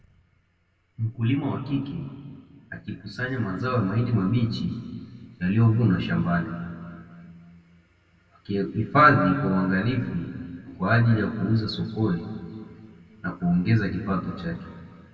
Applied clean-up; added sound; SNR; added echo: none; none; none; reverberation time 2.1 s.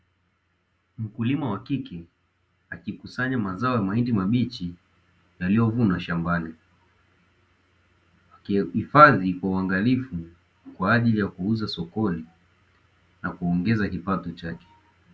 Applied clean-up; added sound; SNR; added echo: none; none; none; none.